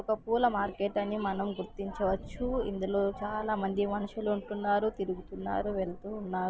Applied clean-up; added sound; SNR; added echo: none; Thunder; 15 dB; none.